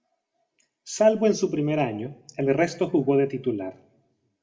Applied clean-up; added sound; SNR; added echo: none; none; none; reverberation time 0.4 s.